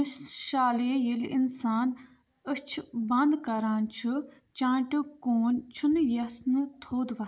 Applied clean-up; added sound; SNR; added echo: none; none; none; none.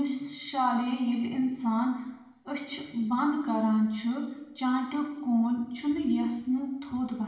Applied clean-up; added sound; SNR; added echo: none; none; none; reverberation time 1.0 s.